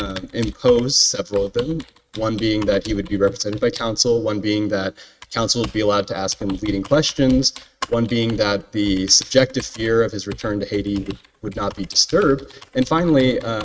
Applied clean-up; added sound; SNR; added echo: neural mask model RNNoise.